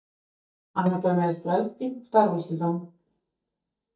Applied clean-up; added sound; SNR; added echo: neural mask model DeepFilterNet 3.